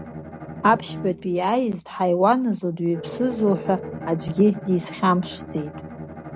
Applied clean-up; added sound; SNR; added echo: none; Bowed string instrument + Telephone; 13 dB; none.